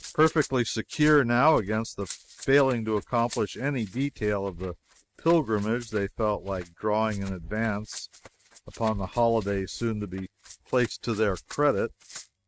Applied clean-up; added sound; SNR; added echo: neural mask model RNNoise.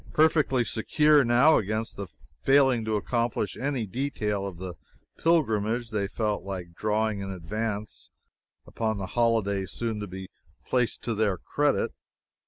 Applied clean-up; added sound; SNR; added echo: none; none; none; none.